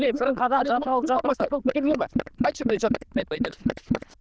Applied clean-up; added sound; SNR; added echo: neural diffusion model UNIVERSE++.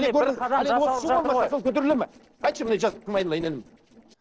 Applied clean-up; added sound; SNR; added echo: neural separator model SepFormer DNS4.